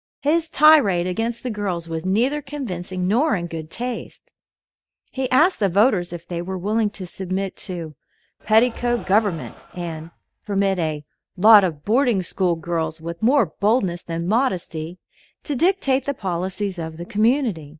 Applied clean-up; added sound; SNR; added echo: neural mask model DeepFilterNet 3.